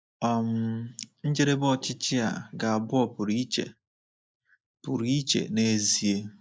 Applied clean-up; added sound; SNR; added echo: neural mask model Resemble Enhance denoiser.